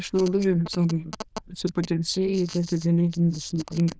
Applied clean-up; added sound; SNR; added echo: neural diffusion model UNIVERSE++.